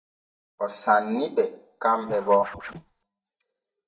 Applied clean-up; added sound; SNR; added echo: neural mask model DeepFilterNet 3.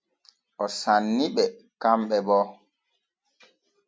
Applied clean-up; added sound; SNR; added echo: none; none; none; none.